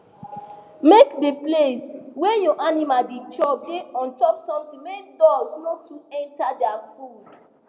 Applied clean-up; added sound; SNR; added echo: none; none; none; none.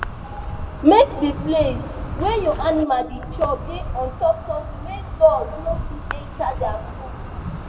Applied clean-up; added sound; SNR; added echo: none; Insect; 8 dB; reverberation time 1.2 s.